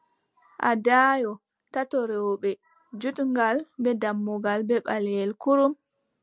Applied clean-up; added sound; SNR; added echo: none; none; none; none.